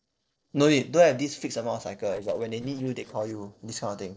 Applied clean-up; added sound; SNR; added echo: neural separator model SepFormer DNS4.